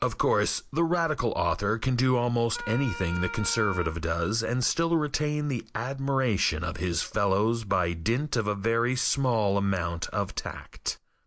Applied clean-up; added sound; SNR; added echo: none; Wind instrument, woodwind instrument; 11 dB; none.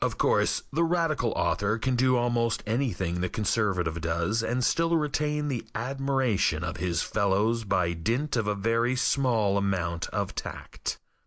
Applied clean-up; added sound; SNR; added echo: none; none; none; none.